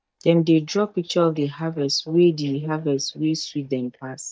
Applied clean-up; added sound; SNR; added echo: neural mask model DeepFilterNet 3.